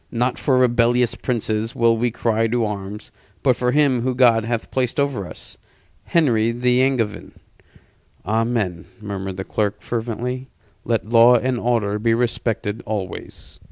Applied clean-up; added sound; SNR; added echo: none; none; none; none.